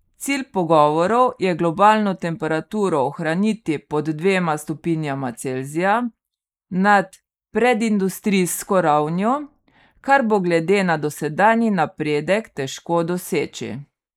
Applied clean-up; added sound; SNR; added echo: neural mask model Resemble Enhance denoiser.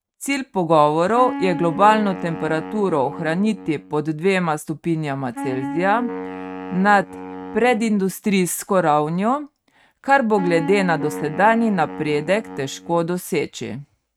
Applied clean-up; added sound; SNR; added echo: neural mask model RNNoise.